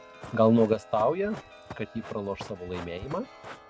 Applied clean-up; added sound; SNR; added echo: none; Chime + Run; 16 dB; none.